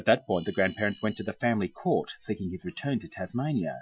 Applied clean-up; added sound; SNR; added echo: classical method Wiener filter.